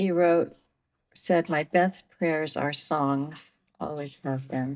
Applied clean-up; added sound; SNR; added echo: neural mask model DeepFilterNet 3.